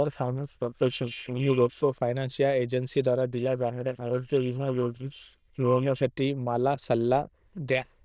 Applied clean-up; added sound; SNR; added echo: neural diffusion model UNIVERSE++.